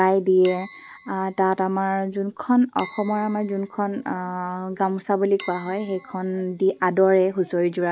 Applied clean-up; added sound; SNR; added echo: none; Chink, clink; 16 dB; none.